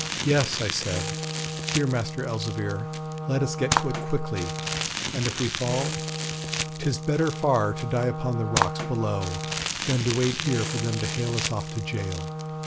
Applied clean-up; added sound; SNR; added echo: none; Crumpling, crinkling + Wind instrument, woodwind instrument; 2 dB; none.